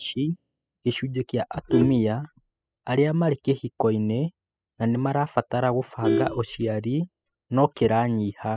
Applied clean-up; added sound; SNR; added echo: classical method spectral subtraction.